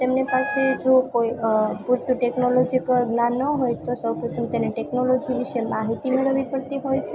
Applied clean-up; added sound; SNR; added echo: none; Wind instrument, woodwind instrument; 8 dB; none.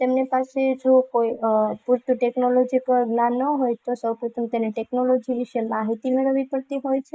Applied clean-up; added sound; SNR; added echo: neural mask model Resemble Enhance denoiser.